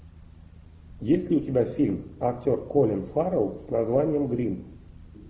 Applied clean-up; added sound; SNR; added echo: none; none; none; none.